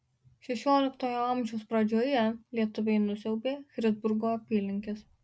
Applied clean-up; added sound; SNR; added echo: none; none; none; none.